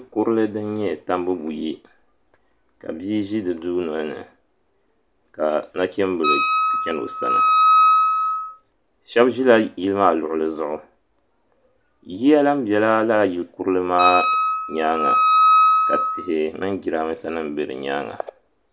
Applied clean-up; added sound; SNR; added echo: none; Wind instrument, woodwind instrument; -4 dB; none.